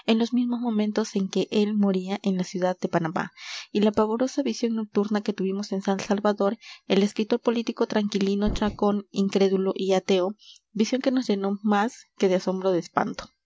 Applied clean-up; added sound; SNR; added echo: none; none; none; none.